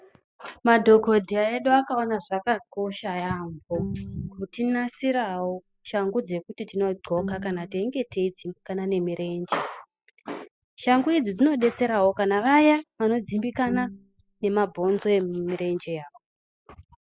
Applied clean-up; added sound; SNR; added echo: classical method spectral subtraction.